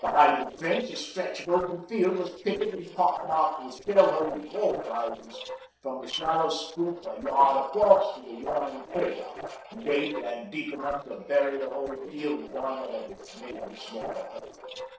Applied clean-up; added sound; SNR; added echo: neural separator model SepFormer DNS4.